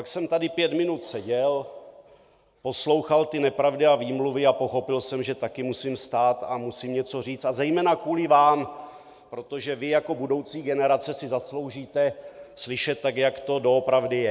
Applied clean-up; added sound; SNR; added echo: none; none; none; none.